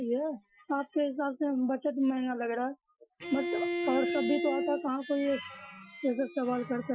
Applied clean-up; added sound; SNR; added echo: classical method Wiener filter.